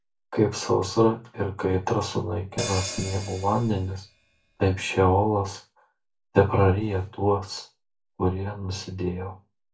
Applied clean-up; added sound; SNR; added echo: none; Hi-hat; 12 dB; reverberation time 0.2 s.